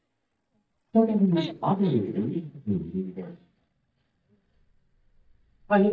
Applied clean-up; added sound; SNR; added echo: neural mask model DeepFilterNet 3.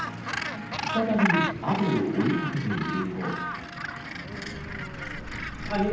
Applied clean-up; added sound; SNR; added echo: none; Gull, seagull; 4 dB; reverberation time 0.8 s.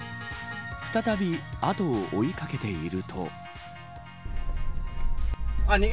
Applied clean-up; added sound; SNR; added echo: none; none; none; none.